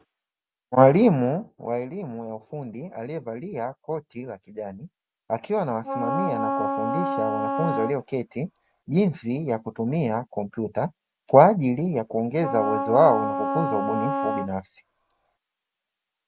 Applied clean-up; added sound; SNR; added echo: none; Wind instrument, woodwind instrument; 3 dB; none.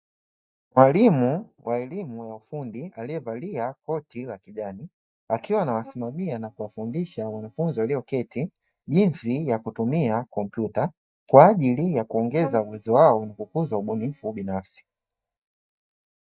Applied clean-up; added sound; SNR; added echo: neural mask model DeepFilterNet 3.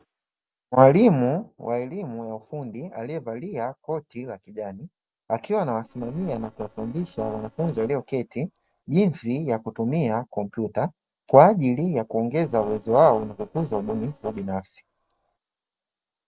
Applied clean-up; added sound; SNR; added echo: neural separator model SepFormer DNS4.